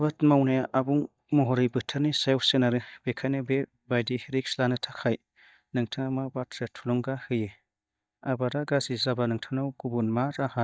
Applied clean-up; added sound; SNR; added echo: neural mask model DeepFilterNet 3.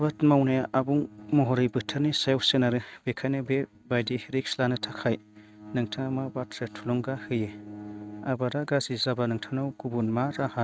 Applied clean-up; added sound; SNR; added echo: neural mask model RNNoise.